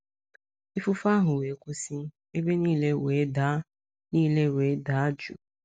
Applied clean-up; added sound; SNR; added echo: none; none; none; none.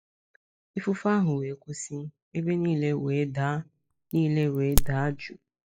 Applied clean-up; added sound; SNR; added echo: classical method log-MMSE.